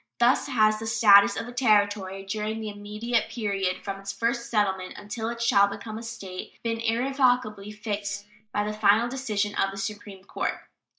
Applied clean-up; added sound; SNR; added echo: neural mask model Resemble Enhance denoiser.